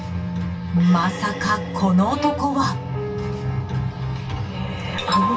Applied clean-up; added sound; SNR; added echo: none; Bowed string instrument; 12 dB; reverberation time 0.1 s.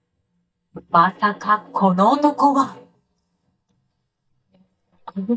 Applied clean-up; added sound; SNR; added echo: neural mask model DeepFilterNet 3.